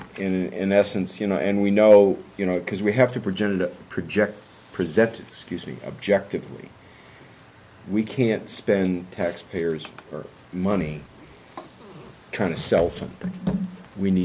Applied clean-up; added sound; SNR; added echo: none; none; none; none.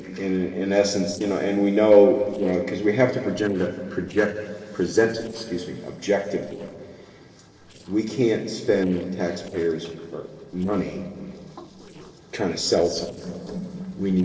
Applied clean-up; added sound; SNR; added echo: neural separator model SepFormer DNS4.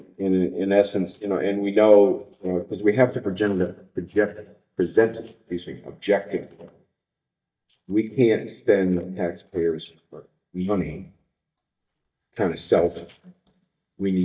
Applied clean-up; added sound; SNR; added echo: neural mask model DeepFilterNet 3.